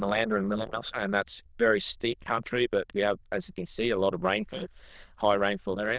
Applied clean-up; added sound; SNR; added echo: neural diffusion model UNIVERSE++.